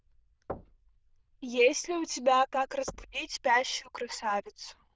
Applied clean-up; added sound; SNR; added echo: neural diffusion model UNIVERSE++.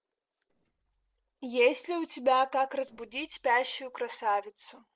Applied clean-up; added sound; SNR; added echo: neural separator model SepFormer DNS4.